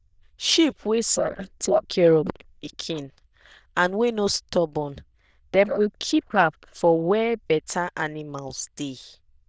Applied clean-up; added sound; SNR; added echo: neural diffusion model UNIVERSE++.